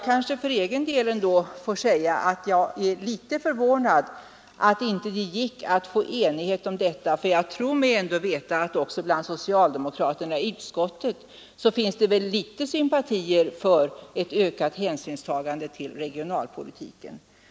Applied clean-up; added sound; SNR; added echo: none; none; none; none.